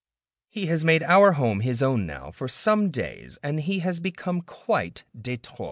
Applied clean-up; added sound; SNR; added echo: none; none; none; none.